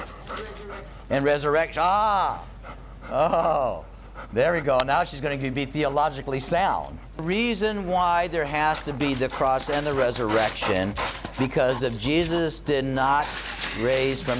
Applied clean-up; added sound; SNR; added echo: none; Dog; 12 dB; none.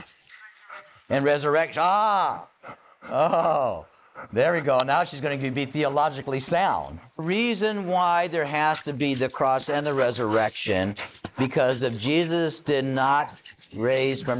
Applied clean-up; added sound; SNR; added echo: neural mask model Resemble Enhance denoiser.